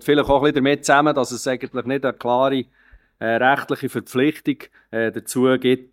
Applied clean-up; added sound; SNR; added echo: neural mask model DeepFilterNet 3.